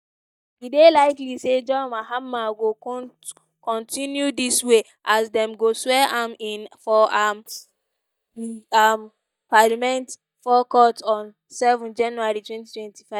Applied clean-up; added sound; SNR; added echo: neural mask model DeepFilterNet 3.